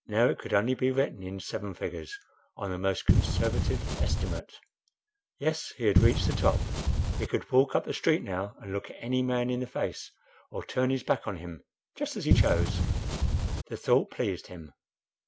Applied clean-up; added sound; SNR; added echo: none; Wind; -5 dB; none.